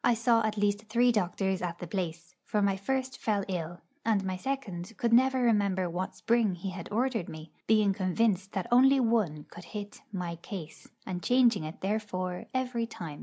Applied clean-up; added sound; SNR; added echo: none; none; none; none.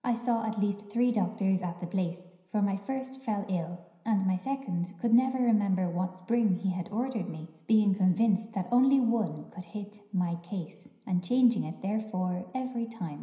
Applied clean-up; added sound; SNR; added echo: none; none; none; reverberation time 0.9 s.